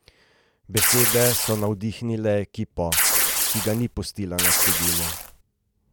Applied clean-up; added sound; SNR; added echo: none; Tearing; -5 dB; none.